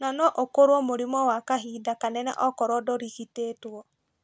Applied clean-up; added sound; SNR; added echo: none; none; none; none.